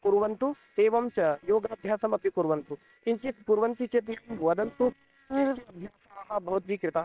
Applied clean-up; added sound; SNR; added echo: neural separator model SepFormer WHAM!.